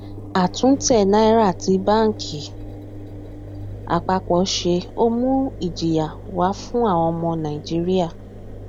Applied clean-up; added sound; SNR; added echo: none; Engine; 13 dB; none.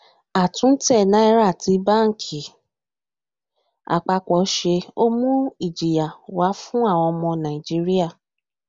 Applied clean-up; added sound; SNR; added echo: none; none; none; none.